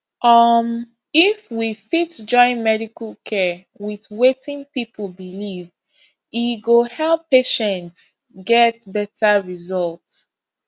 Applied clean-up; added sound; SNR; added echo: none; none; none; none.